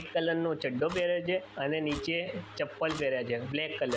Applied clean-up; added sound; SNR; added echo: none; Clock; 17 dB; none.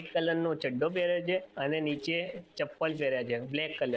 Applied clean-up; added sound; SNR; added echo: neural separator model SepFormer DNS4.